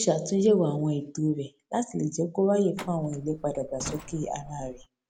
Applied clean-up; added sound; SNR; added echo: none; Truck; 15 dB; none.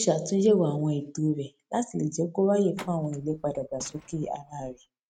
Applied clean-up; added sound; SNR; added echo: neural mask model RNNoise.